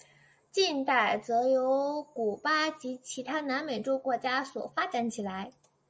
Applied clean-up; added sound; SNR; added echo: none; none; none; none.